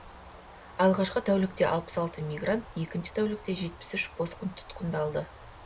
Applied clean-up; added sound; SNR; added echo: none; Bird; 18 dB; none.